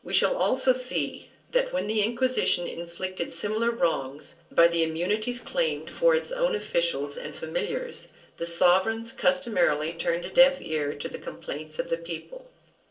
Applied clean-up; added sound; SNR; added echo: neural separator model SepFormer DNS4.